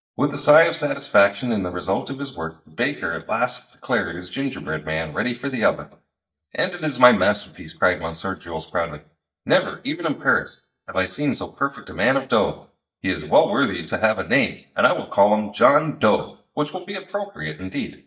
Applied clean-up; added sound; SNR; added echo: neural mask model DeepFilterNet 3.